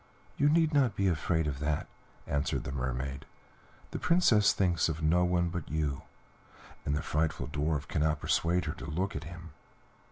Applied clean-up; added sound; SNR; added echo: none; none; none; none.